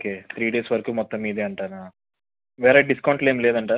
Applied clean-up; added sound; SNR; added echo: none; none; none; none.